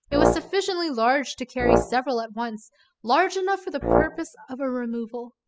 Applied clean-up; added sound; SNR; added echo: classical method spectral subtraction.